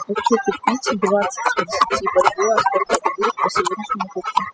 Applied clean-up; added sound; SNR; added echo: classical method spectral subtraction.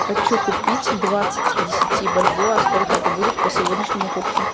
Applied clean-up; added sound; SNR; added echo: none; Livestock, farm animals, working animals + Dog; -5 dB; none.